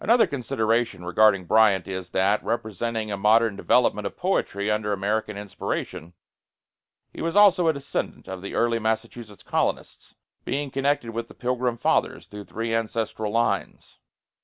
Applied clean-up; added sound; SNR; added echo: none; none; none; none.